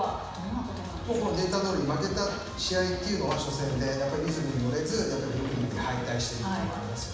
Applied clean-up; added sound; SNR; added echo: none; Sliding door / Slam; 14 dB; reverberation time 1.1 s.